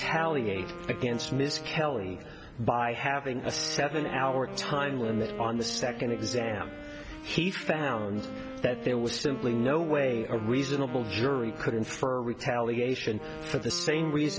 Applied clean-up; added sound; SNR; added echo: none; Wind instrument, woodwind instrument; 12 dB; none.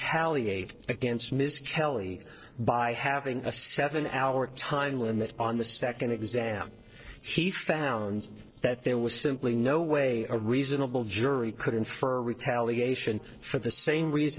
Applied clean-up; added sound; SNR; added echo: neural separator model SepFormer DNS4.